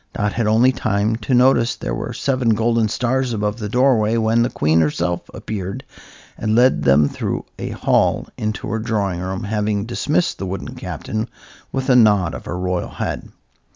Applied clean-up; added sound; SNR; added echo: none; none; none; none.